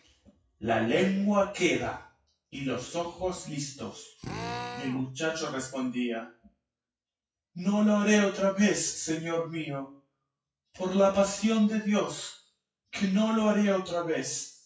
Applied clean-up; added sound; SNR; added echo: classical method WPE with log-MMSE.